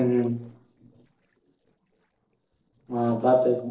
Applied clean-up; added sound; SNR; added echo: neural separator model SepFormer DNS4.